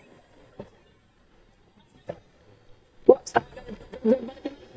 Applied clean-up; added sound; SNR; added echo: neural mask model DeepFilterNet 3.